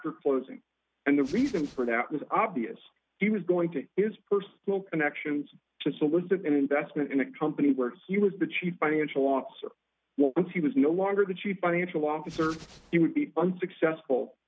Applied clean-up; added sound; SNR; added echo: none; Hands; 19 dB; none.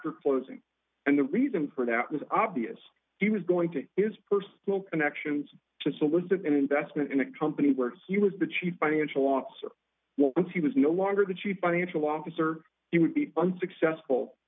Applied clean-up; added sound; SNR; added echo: none; none; none; none.